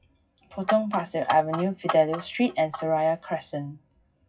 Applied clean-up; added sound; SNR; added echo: classical method WPE with log-MMSE.